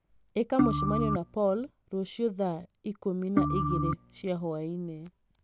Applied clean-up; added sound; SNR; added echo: none; Organ; -2 dB; none.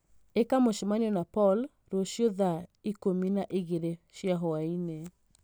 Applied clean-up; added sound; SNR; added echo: none; none; none; none.